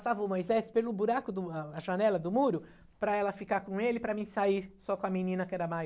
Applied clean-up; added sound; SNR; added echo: none; none; none; none.